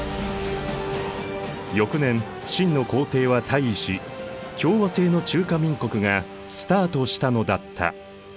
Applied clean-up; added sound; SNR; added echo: none; none; none; none.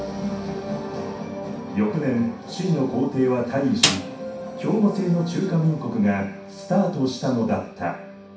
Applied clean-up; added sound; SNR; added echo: none; Snare drum; 1 dB; reverberation time 0.6 s.